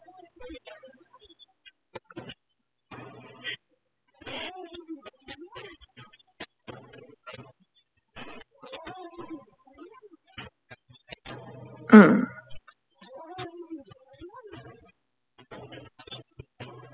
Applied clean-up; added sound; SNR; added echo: classical method spectral subtraction.